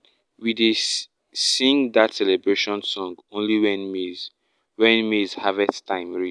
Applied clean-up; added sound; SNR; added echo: none; none; none; none.